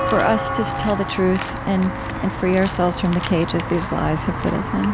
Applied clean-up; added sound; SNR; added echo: none; Walk, footsteps / Bell; 5 dB; none.